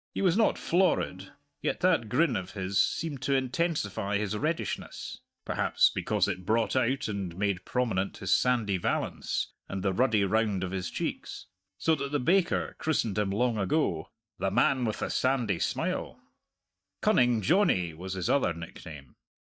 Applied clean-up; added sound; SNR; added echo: neural mask model DeepFilterNet 3.